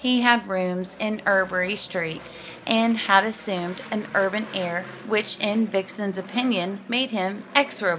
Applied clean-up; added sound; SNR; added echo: none; Aircraft; 18 dB; none.